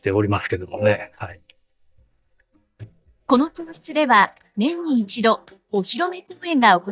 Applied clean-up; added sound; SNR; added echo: neural mask model DeepFilterNet 3.